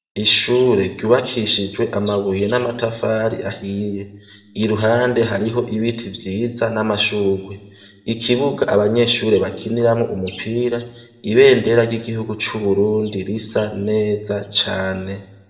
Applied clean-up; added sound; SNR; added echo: none; none; none; reverberation time 0.7 s.